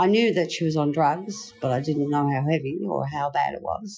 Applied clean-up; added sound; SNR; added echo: classical method Wiener filter.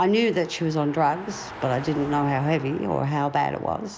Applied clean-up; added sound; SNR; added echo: none; Car passing by; 16 dB; none.